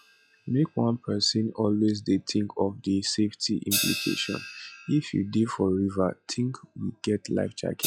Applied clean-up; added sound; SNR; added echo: classical method log-MMSE.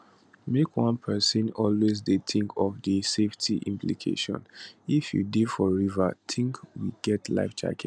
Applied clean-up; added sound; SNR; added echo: none; none; none; none.